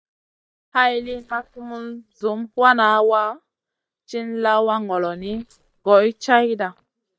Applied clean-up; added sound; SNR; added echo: neural mask model DeepFilterNet 3.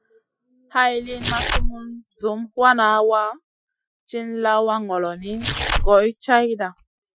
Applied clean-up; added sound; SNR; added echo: classical method Wiener filter.